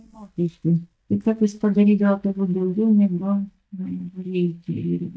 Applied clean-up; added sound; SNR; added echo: neural mask model DeepFilterNet 3.